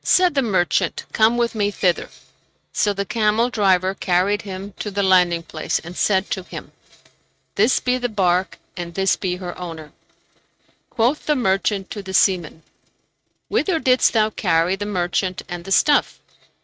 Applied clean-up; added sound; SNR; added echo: neural mask model RNNoise.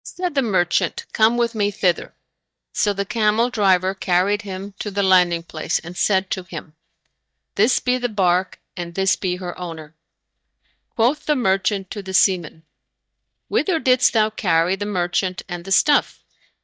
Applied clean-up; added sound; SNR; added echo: neural mask model DeepFilterNet 3.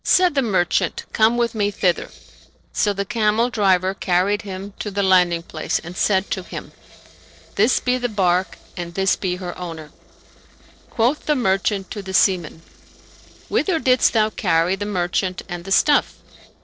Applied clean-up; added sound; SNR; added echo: neural separator model SepFormer DNS4.